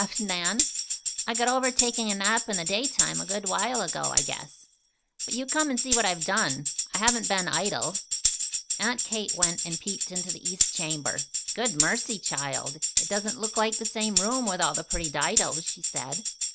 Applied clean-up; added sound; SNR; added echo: none; Tambourine; -2 dB; none.